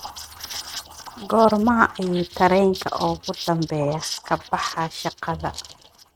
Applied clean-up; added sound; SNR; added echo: neural mask model RNNoise.